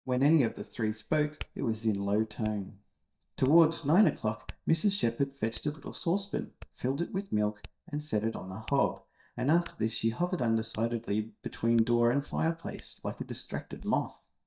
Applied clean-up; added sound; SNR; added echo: neural mask model DeepFilterNet 3.